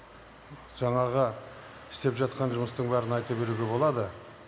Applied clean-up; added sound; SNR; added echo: none; Engine starting; 19 dB; none.